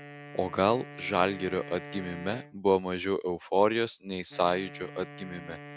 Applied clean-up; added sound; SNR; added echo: none; Wind instrument, woodwind instrument; 16 dB; none.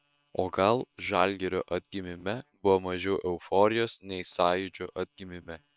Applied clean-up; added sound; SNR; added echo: neural separator model SepFormer WHAM!.